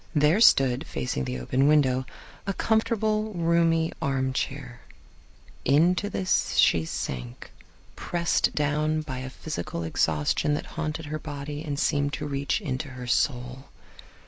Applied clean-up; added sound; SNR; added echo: none; none; none; none.